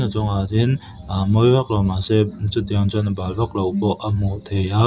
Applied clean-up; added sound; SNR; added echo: none; none; none; none.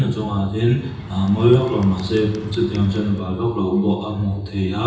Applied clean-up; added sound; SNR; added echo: none; Bird; 14 dB; reverberation time 0.9 s.